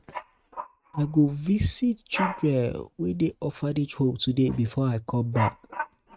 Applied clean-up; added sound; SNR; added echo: neural mask model RNNoise.